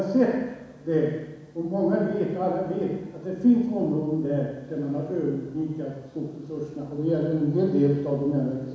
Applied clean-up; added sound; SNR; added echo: none; none; none; reverberation time 1.1 s.